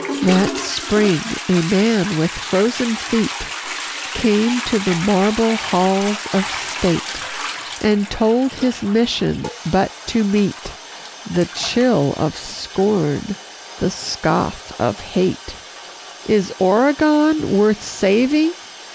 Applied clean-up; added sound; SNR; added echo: none; Toilet flush; 11 dB; none.